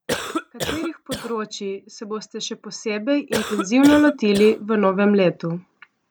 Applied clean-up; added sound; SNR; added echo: none; Cough; 8 dB; none.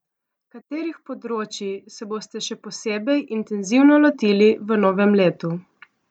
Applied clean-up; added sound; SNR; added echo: none; none; none; none.